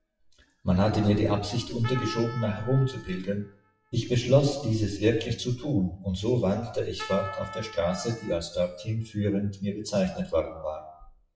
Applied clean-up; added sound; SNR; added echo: classical method WPE with log-MMSE.